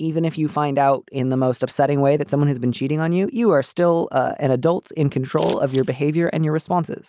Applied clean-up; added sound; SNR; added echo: none; Scissors; 18 dB; none.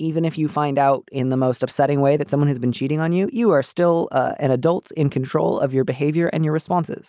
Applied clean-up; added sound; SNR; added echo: none; none; none; none.